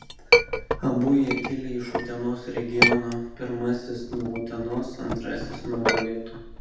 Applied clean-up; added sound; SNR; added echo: none; Chink, clink; -1 dB; reverberation time 0.8 s.